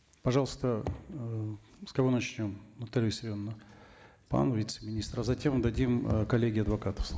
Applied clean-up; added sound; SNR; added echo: none; none; none; none.